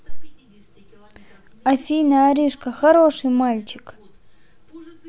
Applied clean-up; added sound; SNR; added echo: none; none; none; none.